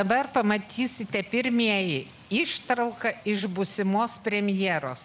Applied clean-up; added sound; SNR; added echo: none; none; none; none.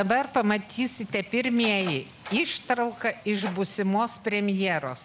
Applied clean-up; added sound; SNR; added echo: none; Door; 18 dB; none.